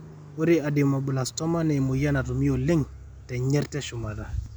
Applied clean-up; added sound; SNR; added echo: none; Car; 17 dB; none.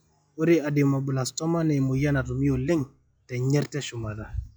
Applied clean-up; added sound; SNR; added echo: classical method log-MMSE.